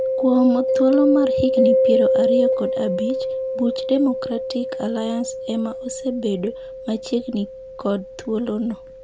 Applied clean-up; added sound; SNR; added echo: none; Mallet percussion; 0 dB; none.